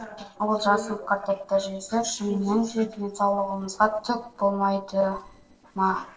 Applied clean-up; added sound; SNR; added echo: neural separator model SepFormer DNS4.